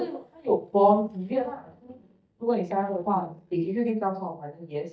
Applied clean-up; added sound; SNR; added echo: neural mask model DeepFilterNet 3.